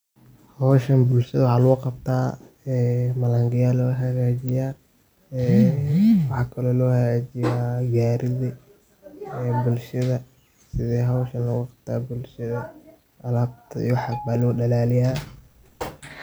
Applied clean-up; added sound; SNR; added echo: none; Marimba, xylophone; 19 dB; none.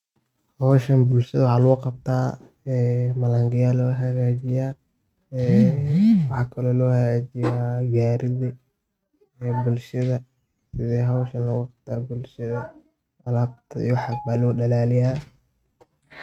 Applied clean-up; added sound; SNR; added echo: neural mask model RNNoise.